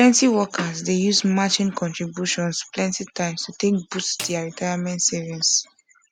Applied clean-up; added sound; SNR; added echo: none; Snare drum; 18 dB; none.